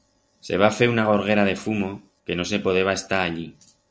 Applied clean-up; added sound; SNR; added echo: none; none; none; none.